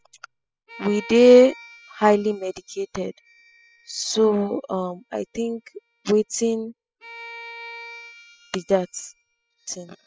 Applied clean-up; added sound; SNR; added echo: classical method spectral subtraction.